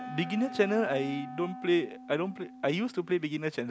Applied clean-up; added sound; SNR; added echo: none; Wind instrument, woodwind instrument; 13 dB; none.